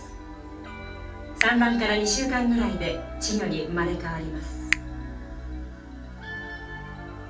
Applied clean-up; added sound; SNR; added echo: none; Finger snapping; 9 dB; reverberation time 0.4 s.